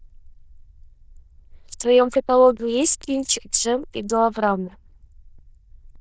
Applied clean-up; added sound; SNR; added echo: neural diffusion model UNIVERSE++.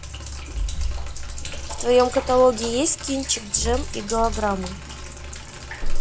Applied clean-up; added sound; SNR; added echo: none; Sink (filling or washing); 3 dB; none.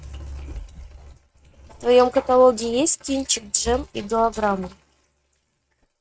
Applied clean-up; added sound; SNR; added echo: neural mask model RNNoise.